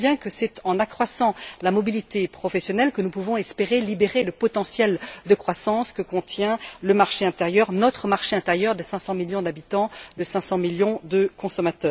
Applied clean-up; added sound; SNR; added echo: none; none; none; none.